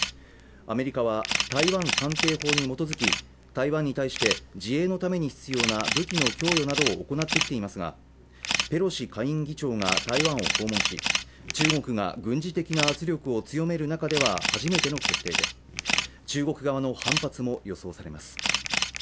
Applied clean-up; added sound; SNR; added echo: none; Camera; 2 dB; none.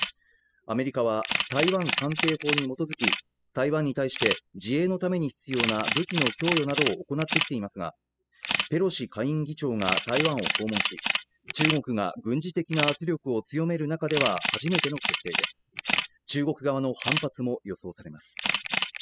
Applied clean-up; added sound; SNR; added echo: classical method spectral subtraction.